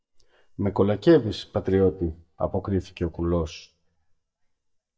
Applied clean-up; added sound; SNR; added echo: neural mask model DeepFilterNet 3.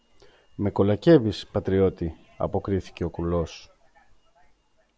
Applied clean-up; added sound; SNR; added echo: none; none; none; none.